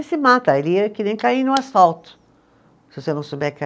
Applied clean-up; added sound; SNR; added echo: none; none; none; none.